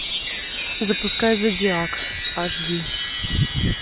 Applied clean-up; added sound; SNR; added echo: none; Chime; 3 dB; none.